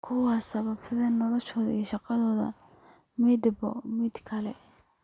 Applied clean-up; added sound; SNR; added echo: none; none; none; none.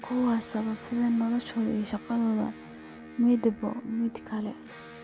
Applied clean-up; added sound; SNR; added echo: none; Electric guitar; 16 dB; none.